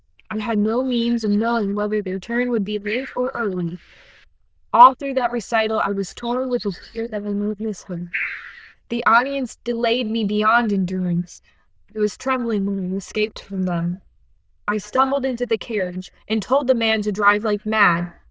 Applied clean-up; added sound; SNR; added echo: neural diffusion model UNIVERSE++.